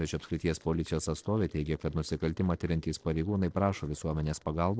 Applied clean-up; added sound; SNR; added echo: neural separator model SepFormer DNS4.